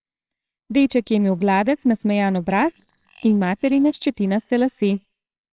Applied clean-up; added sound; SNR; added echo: neural separator model SepFormer WHAMR!.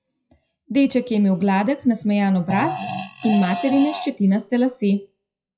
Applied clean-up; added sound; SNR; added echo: classical method WPE with log-MMSE.